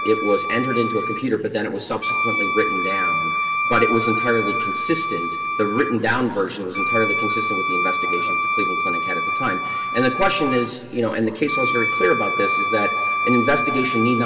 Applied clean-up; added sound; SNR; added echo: none; Wind instrument, woodwind instrument; 1 dB; reverberation time 2.2 s.